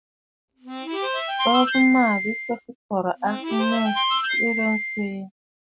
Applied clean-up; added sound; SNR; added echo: none; Harmonica; 1 dB; none.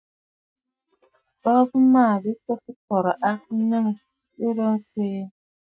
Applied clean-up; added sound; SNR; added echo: neural mask model DeepFilterNet 3.